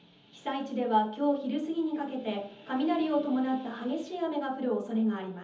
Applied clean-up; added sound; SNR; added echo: none; none; none; reverberation time 0.7 s.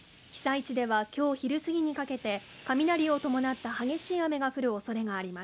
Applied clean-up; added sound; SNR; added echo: none; none; none; none.